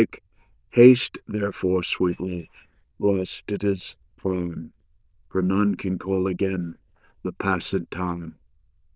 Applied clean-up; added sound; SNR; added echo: neural diffusion model UNIVERSE++.